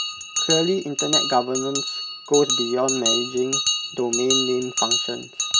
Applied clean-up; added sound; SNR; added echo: none; Bell; 0 dB; none.